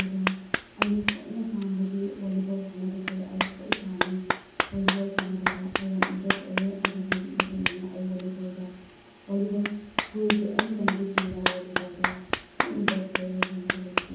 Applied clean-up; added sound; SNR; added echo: none; Clapping; 1 dB; reverberation time 1.2 s.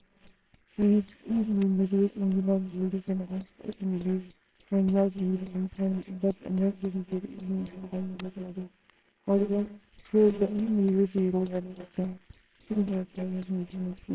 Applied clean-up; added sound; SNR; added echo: neural separator model SepFormer WHAMR!.